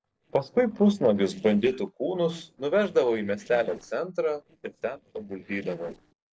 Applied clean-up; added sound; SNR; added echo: neural separator model SepFormer DNS4.